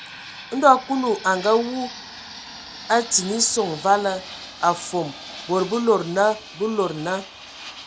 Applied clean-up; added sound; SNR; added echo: none; Fixed-wing aircraft, airplane; 15 dB; none.